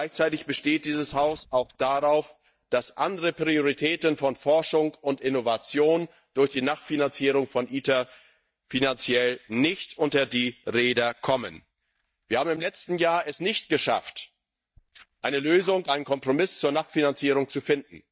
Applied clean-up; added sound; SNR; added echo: neural mask model DeepFilterNet 3.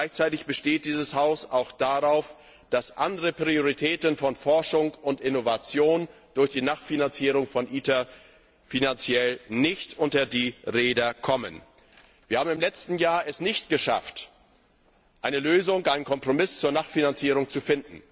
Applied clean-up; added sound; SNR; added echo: none; none; none; none.